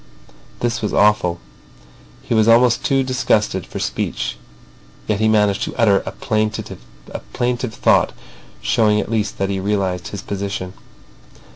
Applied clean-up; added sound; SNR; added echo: none; none; none; none.